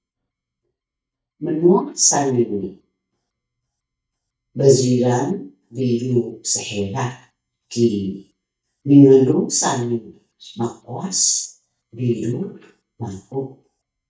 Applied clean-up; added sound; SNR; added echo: neural mask model DeepFilterNet 3.